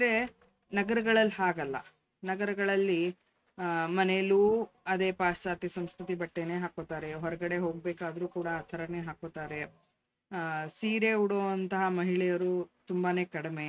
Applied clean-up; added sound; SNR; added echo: neural mask model RNNoise.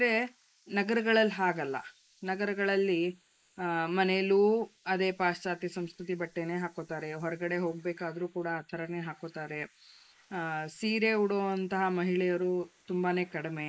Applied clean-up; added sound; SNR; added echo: neural mask model Resemble Enhance denoiser.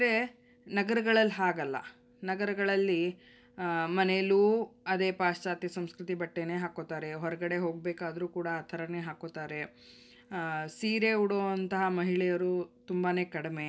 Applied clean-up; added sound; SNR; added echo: none; none; none; none.